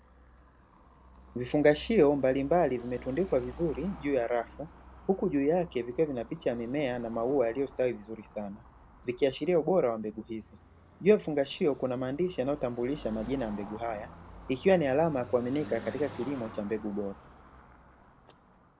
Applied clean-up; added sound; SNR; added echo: none; Car passing by / Traffic noise, roadway noise; 18 dB; none.